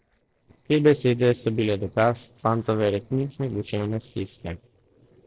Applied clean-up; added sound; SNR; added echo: neural separator model SepFormer DNS4.